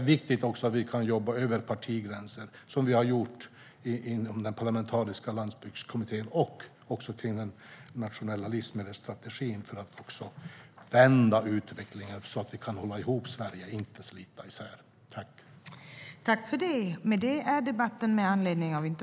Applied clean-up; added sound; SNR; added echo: none; none; none; none.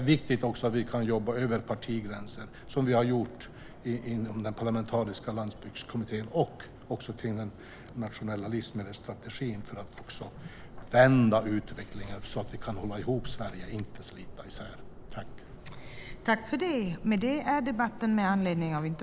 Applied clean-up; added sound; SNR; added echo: none; Subway, metro, underground; 13 dB; none.